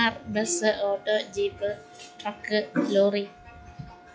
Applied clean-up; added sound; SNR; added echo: classical method log-MMSE.